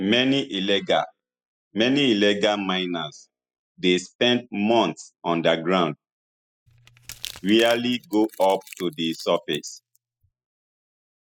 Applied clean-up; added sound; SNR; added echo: classical method spectral subtraction.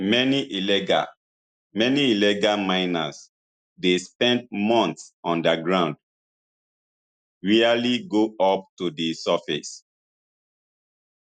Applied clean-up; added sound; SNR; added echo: none; none; none; none.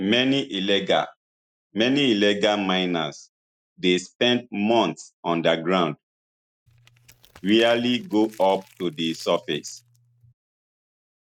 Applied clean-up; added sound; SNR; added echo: neural mask model RNNoise.